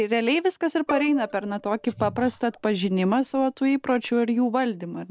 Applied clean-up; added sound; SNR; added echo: none; Bowed string instrument; 16 dB; none.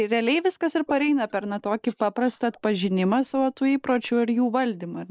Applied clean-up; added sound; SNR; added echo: neural mask model Resemble Enhance denoiser.